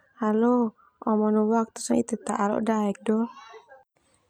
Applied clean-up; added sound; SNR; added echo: none; none; none; none.